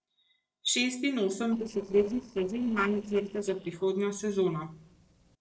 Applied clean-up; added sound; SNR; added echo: neural separator model SepFormer DNS4.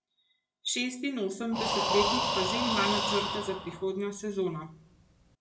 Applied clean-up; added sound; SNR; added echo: none; Breathing; -1 dB; reverberation time 0.3 s.